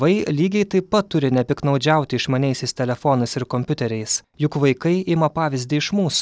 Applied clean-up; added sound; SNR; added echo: none; none; none; none.